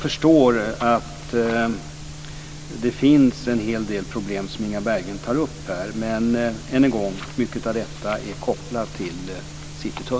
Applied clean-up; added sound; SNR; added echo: none; none; none; none.